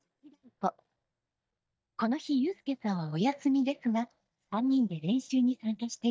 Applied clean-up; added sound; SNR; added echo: neural mask model DeepFilterNet 3.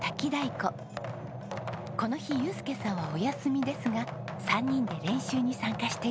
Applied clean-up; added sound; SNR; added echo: none; none; none; none.